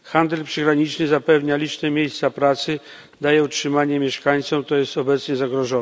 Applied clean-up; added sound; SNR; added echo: none; none; none; none.